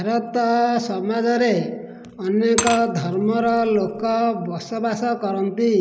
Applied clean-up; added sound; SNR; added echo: none; Glass / Liquid; 12 dB; none.